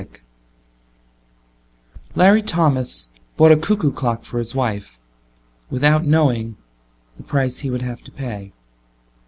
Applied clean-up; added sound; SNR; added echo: none; Run; 18 dB; none.